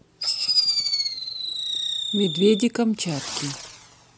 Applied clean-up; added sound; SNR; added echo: none; Fireworks; 1 dB; none.